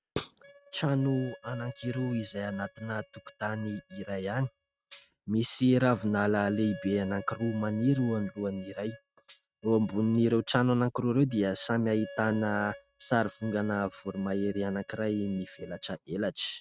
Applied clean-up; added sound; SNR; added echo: neural mask model RNNoise.